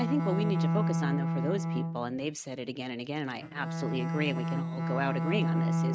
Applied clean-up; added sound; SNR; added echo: neural mask model RNNoise.